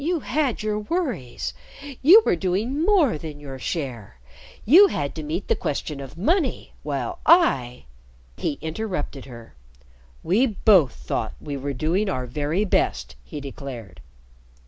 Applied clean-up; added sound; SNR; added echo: none; none; none; none.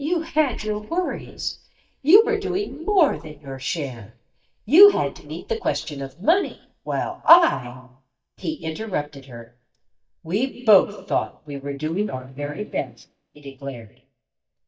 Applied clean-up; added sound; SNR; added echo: neural mask model DeepFilterNet 3.